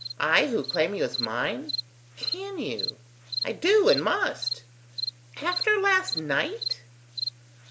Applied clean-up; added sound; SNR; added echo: none; Cricket; 8 dB; none.